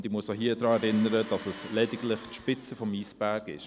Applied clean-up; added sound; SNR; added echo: none; Tools; 17 dB; none.